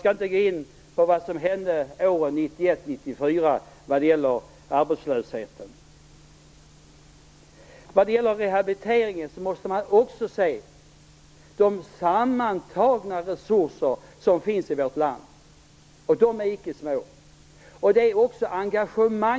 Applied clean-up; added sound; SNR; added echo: none; none; none; none.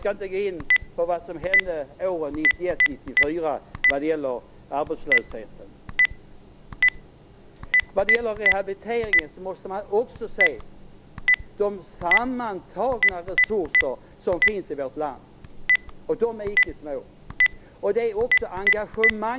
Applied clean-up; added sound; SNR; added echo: none; Telephone; -3 dB; none.